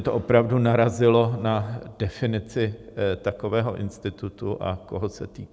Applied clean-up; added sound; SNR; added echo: none; none; none; none.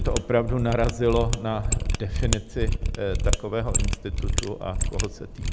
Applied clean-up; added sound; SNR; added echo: none; Mechanisms; -2 dB; none.